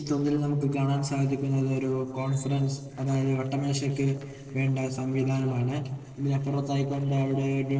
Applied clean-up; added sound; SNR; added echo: neural separator model SepFormer DNS4.